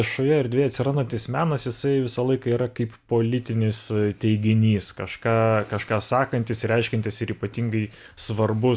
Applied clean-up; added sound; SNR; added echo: none; none; none; none.